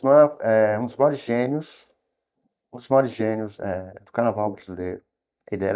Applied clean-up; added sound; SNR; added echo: neural mask model DeepFilterNet 3.